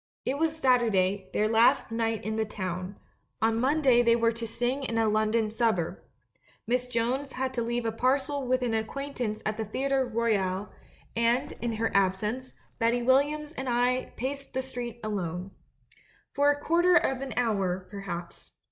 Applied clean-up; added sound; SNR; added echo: neural mask model DeepFilterNet 3.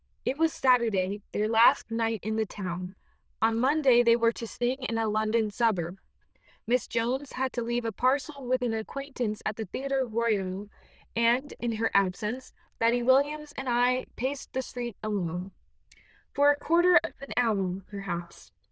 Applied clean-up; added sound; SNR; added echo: neural diffusion model UNIVERSE++.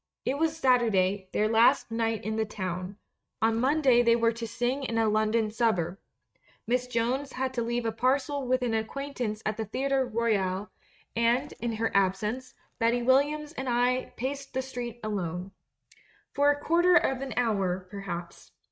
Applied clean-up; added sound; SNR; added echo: neural mask model RNNoise.